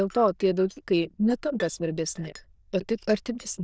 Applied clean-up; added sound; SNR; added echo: neural diffusion model UNIVERSE++.